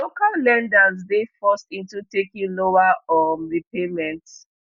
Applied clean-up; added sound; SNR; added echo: none; none; none; none.